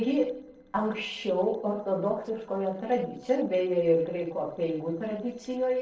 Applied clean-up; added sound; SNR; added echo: neural separator model SepFormer DNS4.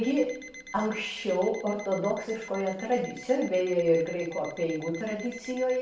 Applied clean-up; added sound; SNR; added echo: none; Alarm; 17 dB; reverberation time 0.3 s.